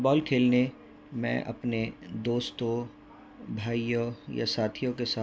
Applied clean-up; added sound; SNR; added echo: none; none; none; none.